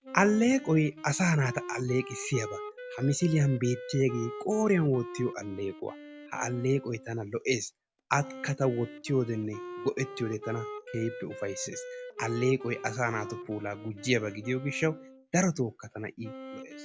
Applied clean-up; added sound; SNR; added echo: none; Wind instrument, woodwind instrument; 13 dB; none.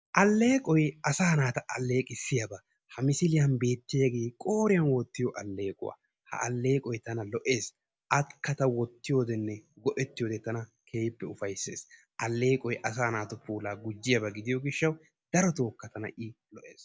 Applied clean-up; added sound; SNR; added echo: none; none; none; none.